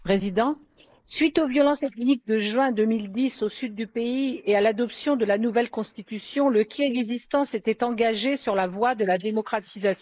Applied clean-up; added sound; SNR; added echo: neural mask model Resemble Enhance denoiser.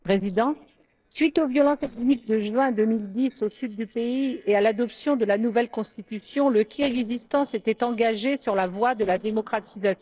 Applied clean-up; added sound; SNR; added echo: neural separator model SepFormer DNS4.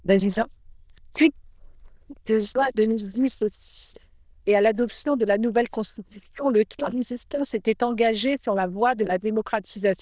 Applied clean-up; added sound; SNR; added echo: neural diffusion model UNIVERSE++.